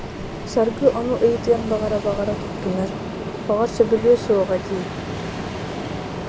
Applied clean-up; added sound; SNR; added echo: none; Ocean; 7 dB; none.